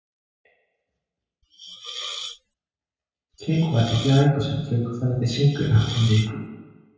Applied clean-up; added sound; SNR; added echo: none; Hiss; 12 dB; reverberation time 1.2 s.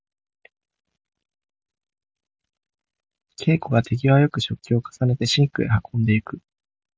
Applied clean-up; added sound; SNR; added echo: none; none; none; none.